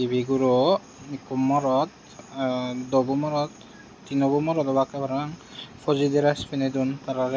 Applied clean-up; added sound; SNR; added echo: none; none; none; none.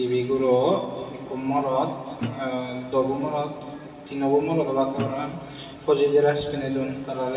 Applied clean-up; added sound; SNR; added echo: none; Guitar; 13 dB; reverberation time 2.4 s.